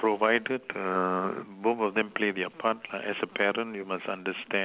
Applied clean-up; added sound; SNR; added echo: none; none; none; none.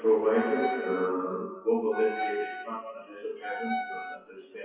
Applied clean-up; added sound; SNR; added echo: classical method WPE with log-MMSE.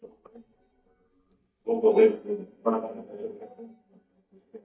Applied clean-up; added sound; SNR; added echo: neural mask model DeepFilterNet 3.